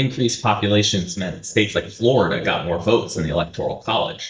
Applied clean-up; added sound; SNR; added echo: neural mask model DeepFilterNet 3.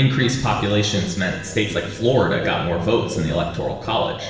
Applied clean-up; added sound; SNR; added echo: neural separator model SepFormer DNS4.